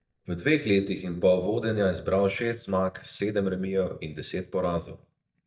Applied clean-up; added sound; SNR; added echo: neural mask model DeepFilterNet 3.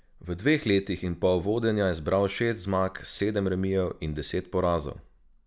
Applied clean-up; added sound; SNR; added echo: none; none; none; none.